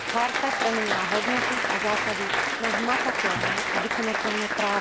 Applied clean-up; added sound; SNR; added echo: none; Applause; -3 dB; none.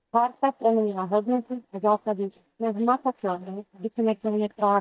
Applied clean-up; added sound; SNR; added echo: neural mask model DeepFilterNet 3.